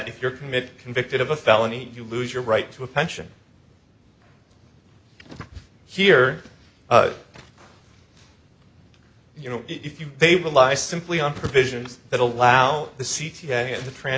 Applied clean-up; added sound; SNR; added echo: none; none; none; none.